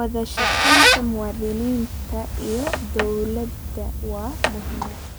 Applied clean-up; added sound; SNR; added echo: none; Squeak; -4 dB; none.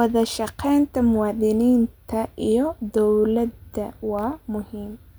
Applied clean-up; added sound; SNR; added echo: none; none; none; none.